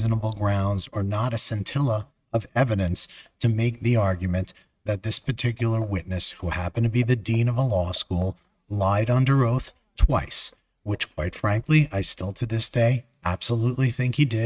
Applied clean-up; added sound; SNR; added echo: neural mask model RNNoise.